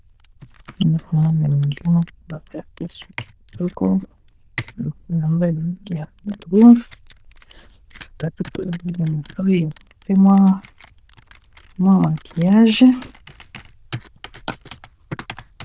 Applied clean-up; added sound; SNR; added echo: neural diffusion model UNIVERSE++.